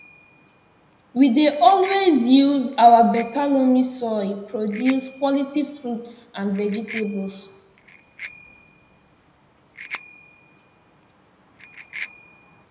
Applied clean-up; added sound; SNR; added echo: none; Bicycle bell; 14 dB; reverberation time 0.8 s.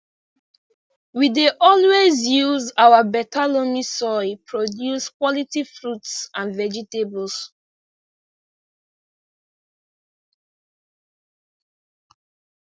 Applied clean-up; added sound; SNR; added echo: none; none; none; none.